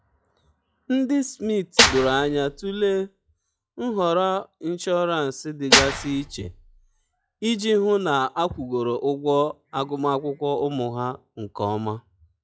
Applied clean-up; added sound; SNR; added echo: classical method log-MMSE.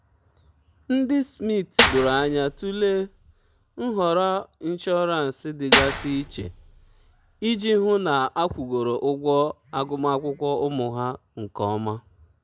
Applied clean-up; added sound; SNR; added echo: none; Clapping / Drum kit; 1 dB; none.